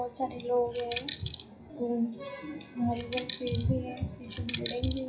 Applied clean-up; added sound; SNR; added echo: classical method WPE with log-MMSE.